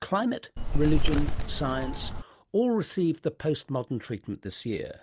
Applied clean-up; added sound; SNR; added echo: none; Bird; -5 dB; none.